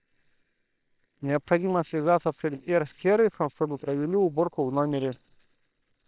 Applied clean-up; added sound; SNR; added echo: neural separator model SepFormer WHAM!.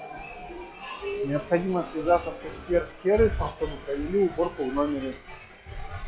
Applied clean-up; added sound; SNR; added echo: classical method log-MMSE.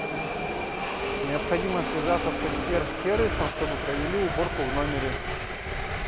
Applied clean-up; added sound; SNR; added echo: none; Subway, metro, underground; -1 dB; none.